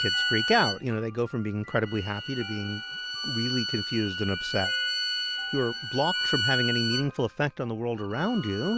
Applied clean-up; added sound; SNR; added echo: none; Bowed string instrument; 3 dB; none.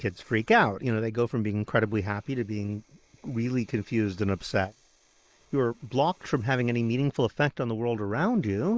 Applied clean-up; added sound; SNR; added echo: neural mask model Resemble Enhance denoiser.